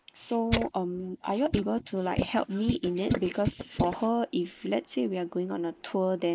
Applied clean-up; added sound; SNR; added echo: neural mask model Resemble Enhance denoiser.